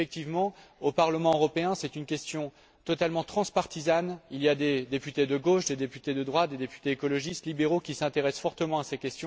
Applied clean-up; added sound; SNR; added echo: none; none; none; none.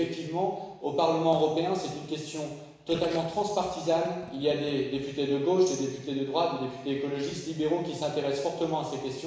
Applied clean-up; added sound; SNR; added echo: none; Gurgling; 19 dB; reverberation time 1.0 s.